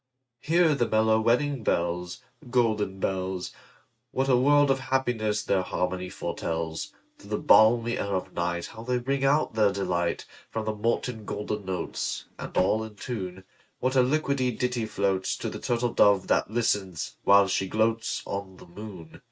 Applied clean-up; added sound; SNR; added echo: neural mask model RNNoise.